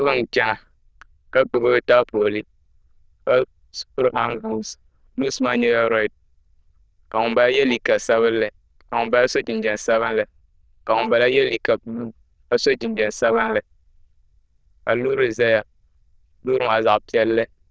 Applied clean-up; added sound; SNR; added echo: neural diffusion model UNIVERSE++.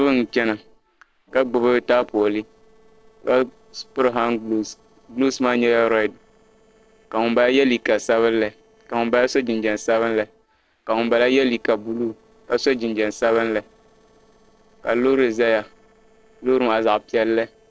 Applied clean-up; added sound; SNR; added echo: neural separator model SepFormer DNS4.